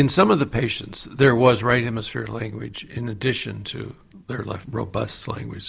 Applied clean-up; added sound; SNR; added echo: none; none; none; none.